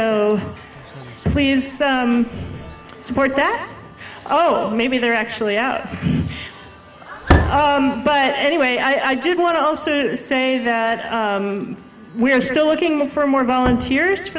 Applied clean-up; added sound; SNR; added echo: none; Slam; 11 dB; none.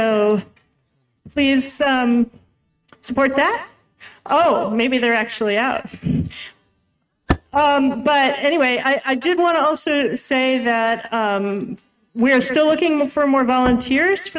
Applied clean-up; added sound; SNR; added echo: neural mask model RNNoise.